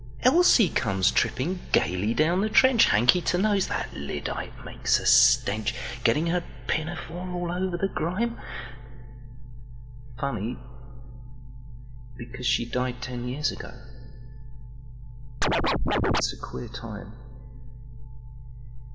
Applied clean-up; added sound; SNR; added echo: none; Scratching (performance technique); -5 dB; none.